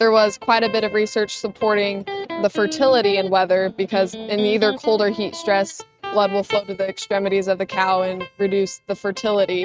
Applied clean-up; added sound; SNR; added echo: neural mask model RNNoise.